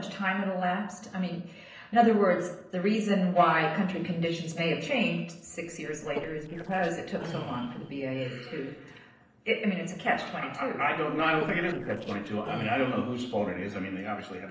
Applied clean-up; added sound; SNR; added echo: neural separator model SepFormer DNS4.